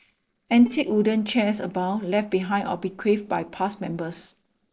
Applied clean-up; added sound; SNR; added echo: neural separator model SepFormer DNS4.